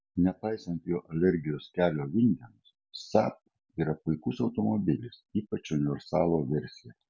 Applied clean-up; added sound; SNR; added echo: none; none; none; none.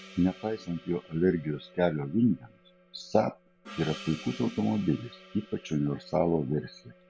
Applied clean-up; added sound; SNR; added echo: none; Gong; 20 dB; none.